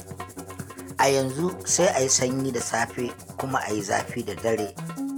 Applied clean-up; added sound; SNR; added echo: none; Musical instrument; 11 dB; none.